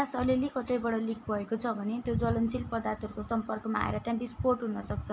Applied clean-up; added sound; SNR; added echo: none; none; none; none.